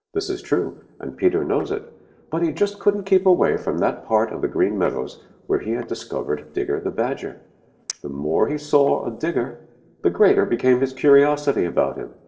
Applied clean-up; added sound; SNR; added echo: neural separator model SepFormer DNS4.